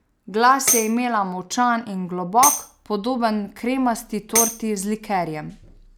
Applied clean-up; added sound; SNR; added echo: none; Tambourine; 5 dB; none.